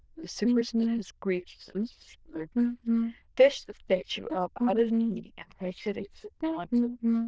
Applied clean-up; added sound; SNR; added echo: neural diffusion model UNIVERSE++.